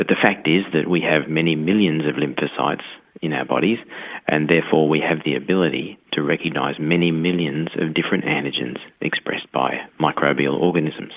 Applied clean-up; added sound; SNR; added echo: none; none; none; none.